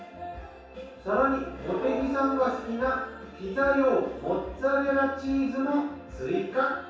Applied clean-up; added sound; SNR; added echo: none; none; none; reverberation time 0.7 s.